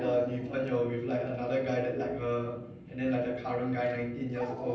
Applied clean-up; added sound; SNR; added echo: none; Dog; 16 dB; reverberation time 0.6 s.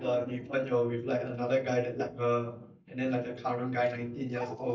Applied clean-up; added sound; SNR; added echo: neural mask model DeepFilterNet 3.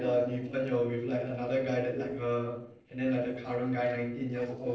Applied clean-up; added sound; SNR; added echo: neural separator model SepFormer DNS4.